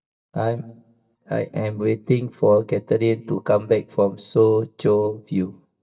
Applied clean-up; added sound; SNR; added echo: neural mask model DeepFilterNet 3.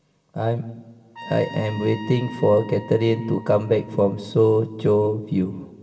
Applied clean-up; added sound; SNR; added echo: none; Trumpet; 18 dB; reverberation time 2.0 s.